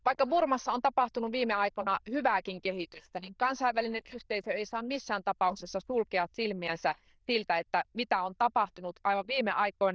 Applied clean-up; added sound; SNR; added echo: neural diffusion model UNIVERSE++.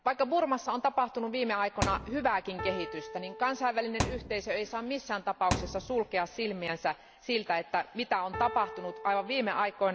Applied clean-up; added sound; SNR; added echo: none; Thump, thud + Piano; 8 dB; none.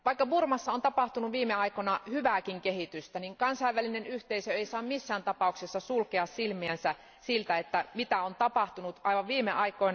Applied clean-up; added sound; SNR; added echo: none; none; none; none.